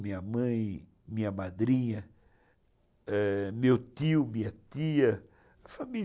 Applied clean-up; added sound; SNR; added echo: none; none; none; none.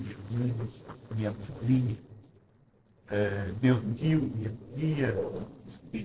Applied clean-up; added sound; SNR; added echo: neural separator model SepFormer DNS4.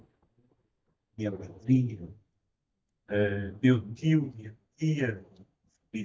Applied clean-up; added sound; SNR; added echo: neural mask model DeepFilterNet 3.